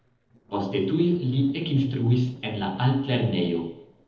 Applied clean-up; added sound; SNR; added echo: neural separator model SepFormer DNS4.